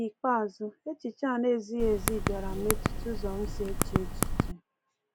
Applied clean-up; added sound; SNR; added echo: none; Typing; -2 dB; none.